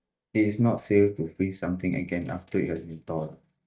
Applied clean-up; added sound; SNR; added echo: neural mask model DeepFilterNet 3.